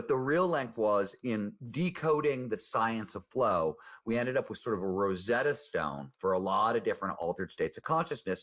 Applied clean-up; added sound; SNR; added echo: neural mask model Resemble Enhance denoiser.